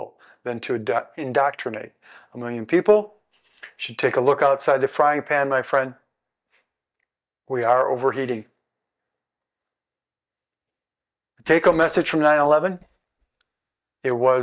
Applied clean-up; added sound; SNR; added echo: neural mask model DeepFilterNet 3.